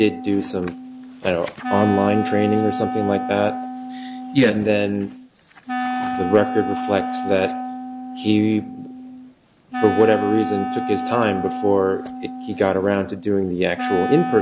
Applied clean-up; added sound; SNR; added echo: none; Wind instrument, woodwind instrument; 6 dB; none.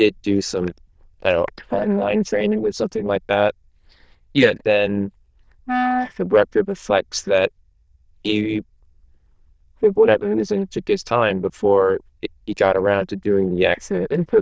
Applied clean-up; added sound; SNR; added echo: neural diffusion model UNIVERSE++.